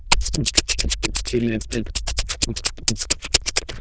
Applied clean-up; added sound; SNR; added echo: neural diffusion model UNIVERSE++.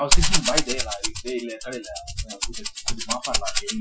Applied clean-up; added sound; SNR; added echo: classical method Wiener filter.